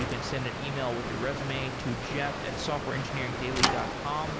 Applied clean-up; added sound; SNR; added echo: none; Thump, thud / Bicycle + Water; -1 dB; none.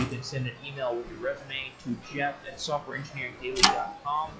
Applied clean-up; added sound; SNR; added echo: classical method log-MMSE.